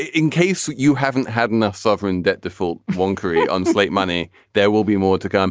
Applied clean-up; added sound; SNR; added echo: none; none; none; none.